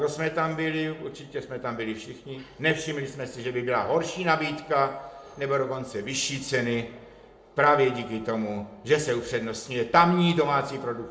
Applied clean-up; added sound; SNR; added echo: none; none; none; reverberation time 0.5 s.